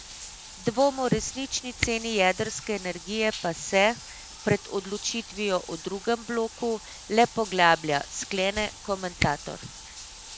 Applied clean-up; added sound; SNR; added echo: none; Bathtub (filling or washing) + Camera; 11 dB; none.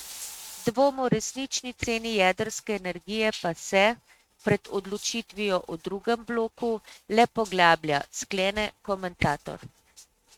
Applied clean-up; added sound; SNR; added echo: neural mask model RNNoise.